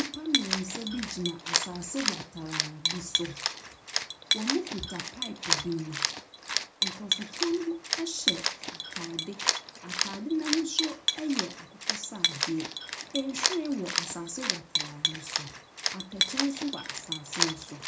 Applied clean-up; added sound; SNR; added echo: none; Cat; -3 dB; reverberation time 0.4 s.